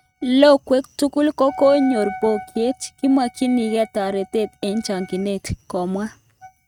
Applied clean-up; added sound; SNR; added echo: neural mask model RNNoise.